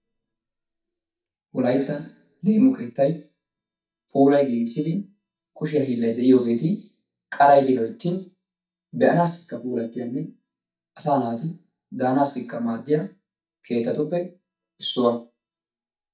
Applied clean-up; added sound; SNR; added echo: neural mask model DeepFilterNet 3.